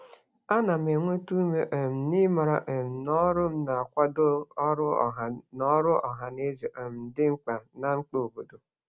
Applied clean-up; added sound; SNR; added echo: none; none; none; none.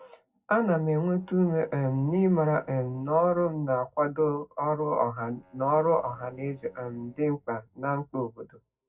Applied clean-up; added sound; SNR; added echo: neural separator model SepFormer DNS4.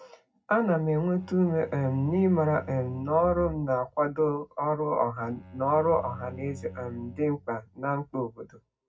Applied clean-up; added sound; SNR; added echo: none; Bowed string instrument; 19 dB; reverberation time 0.4 s.